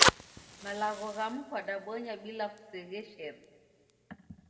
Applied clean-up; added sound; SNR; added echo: none; Fire; -4 dB; reverberation time 1.3 s.